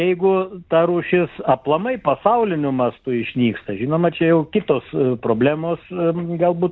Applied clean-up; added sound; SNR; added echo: none; none; none; none.